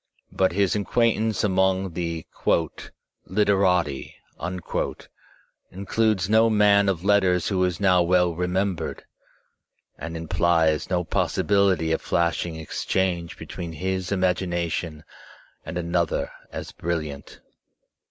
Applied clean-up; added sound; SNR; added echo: none; none; none; none.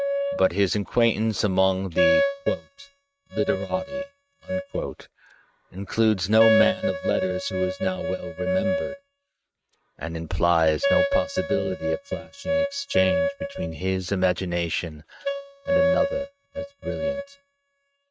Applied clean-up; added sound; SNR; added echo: neural mask model RNNoise.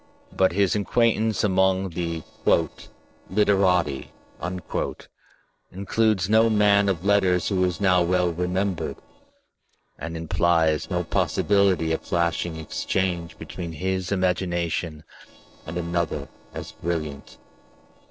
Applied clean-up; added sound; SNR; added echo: neural separator model SepFormer DNS4.